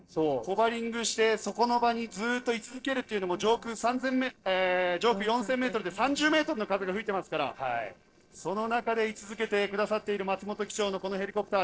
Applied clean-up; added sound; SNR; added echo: neural separator model SepFormer DNS4.